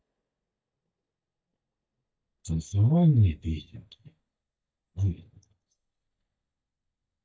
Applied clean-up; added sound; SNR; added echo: neural mask model DeepFilterNet 3.